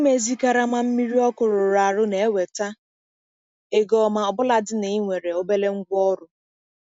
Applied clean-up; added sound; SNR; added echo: none; none; none; none.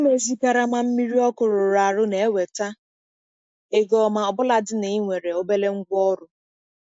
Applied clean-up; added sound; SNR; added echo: neural mask model Resemble Enhance denoiser.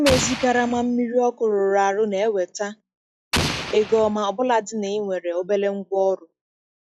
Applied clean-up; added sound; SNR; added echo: classical method log-MMSE.